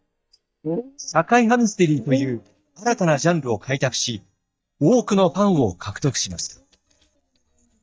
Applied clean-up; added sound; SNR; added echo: neural mask model DeepFilterNet 3.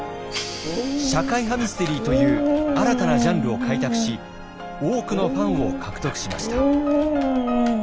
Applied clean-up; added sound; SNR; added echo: none; Dog; -2 dB; none.